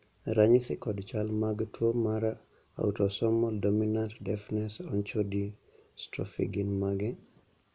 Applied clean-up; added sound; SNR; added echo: none; none; none; none.